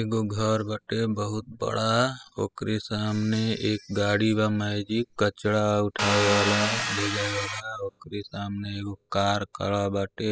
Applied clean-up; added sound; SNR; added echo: classical method spectral subtraction.